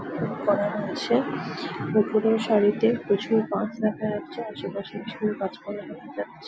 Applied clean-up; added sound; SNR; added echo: none; none; none; none.